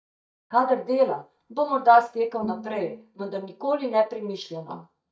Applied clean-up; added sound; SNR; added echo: neural mask model DeepFilterNet 3.